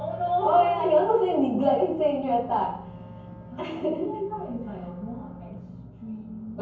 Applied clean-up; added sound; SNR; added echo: none; Wind instrument, woodwind instrument; 20 dB; reverberation time 0.9 s.